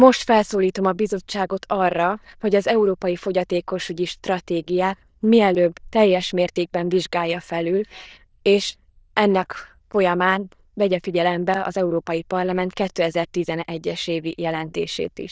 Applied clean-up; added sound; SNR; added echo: neural diffusion model UNIVERSE++.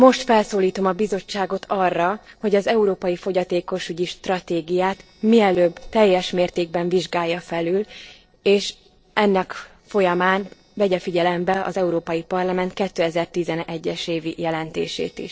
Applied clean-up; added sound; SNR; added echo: neural separator model SepFormer DNS4.